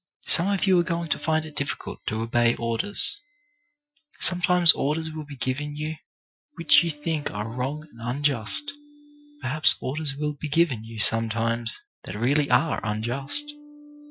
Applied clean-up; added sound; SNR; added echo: classical method Wiener filter.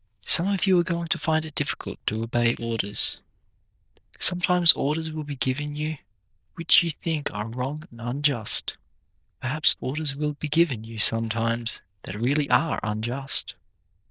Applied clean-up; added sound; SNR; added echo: neural diffusion model UNIVERSE++.